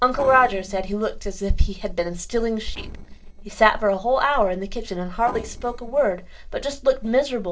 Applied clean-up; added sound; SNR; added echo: neural separator model SepFormer DNS4.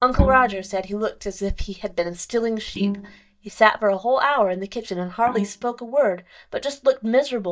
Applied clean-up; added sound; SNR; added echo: neural mask model DeepFilterNet 3.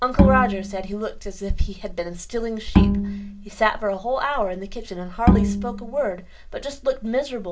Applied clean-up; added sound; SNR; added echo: none; Bowed string instrument; -4 dB; reverberation time 0.2 s.